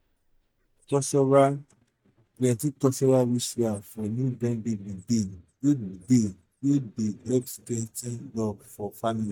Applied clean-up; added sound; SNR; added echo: neural mask model DeepFilterNet 3.